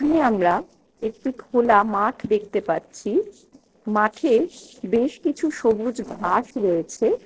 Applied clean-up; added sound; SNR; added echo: neural separator model SepFormer DNS4.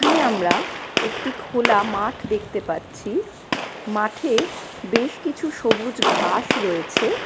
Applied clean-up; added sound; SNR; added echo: none; Gunshot, gunfire; 1 dB; none.